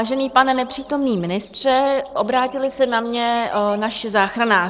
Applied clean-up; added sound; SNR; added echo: neural separator model SepFormer DNS4.